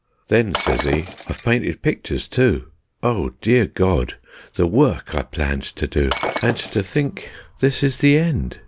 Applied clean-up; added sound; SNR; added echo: none; Shatter; 6 dB; none.